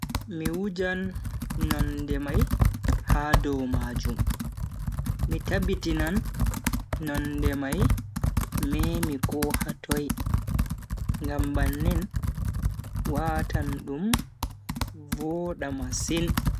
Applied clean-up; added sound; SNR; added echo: none; Computer keyboard; -5 dB; none.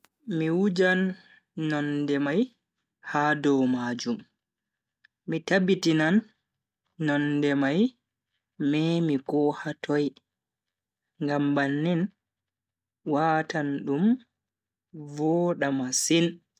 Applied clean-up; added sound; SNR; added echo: none; none; none; none.